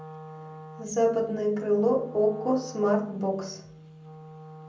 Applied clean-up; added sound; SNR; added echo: none; Wind instrument, woodwind instrument; 17 dB; reverberation time 0.6 s.